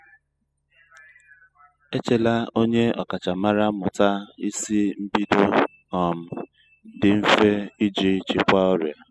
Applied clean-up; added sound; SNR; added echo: classical method spectral subtraction.